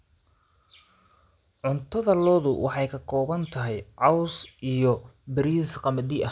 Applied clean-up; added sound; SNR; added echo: none; none; none; none.